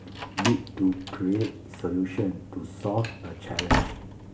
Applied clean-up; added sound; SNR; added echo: none; Slam; 4 dB; none.